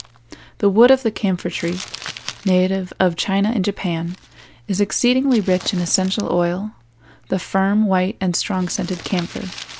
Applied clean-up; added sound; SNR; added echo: none; Crumpling, crinkling; 19 dB; none.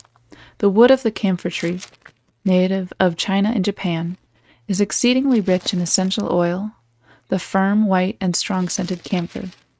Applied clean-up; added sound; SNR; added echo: neural mask model RNNoise.